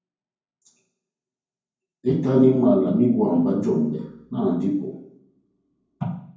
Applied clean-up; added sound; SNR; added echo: none; none; none; reverberation time 0.9 s.